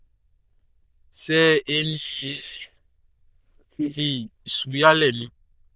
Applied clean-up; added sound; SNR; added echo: neural diffusion model UNIVERSE++.